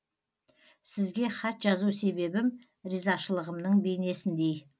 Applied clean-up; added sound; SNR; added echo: none; none; none; none.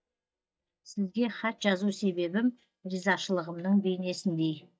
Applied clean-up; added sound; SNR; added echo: neural mask model DeepFilterNet 3.